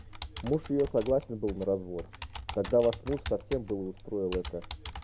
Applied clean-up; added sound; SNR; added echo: none; Computer keyboard; 11 dB; none.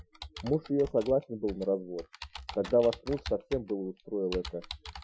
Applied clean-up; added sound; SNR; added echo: classical method Wiener filter.